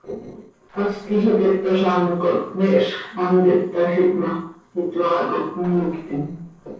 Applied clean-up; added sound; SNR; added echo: neural separator model SepFormer DNS4.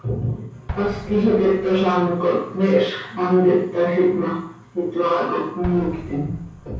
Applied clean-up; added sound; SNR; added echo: none; Explosion; 18 dB; reverberation time 0.6 s.